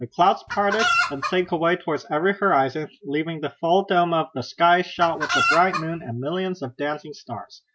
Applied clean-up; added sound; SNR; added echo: none; Chicken, rooster; 2 dB; none.